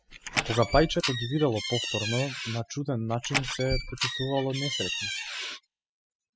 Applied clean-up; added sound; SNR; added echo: classical method spectral subtraction.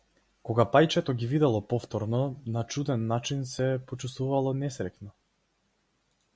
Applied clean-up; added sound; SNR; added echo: none; none; none; none.